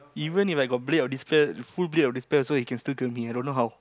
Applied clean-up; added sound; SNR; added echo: none; none; none; none.